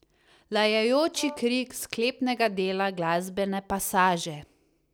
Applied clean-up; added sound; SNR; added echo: none; Brass instrument; 16 dB; none.